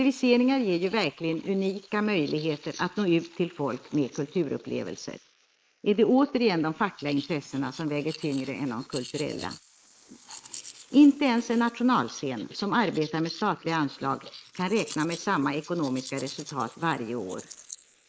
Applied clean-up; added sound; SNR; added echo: neural mask model Resemble Enhance denoiser.